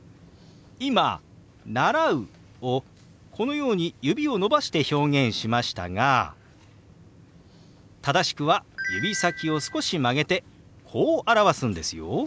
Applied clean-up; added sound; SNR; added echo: none; none; none; none.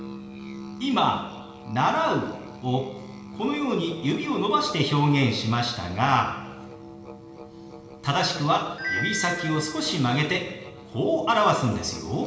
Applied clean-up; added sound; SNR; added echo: none; Musical instrument; 16 dB; reverberation time 1.1 s.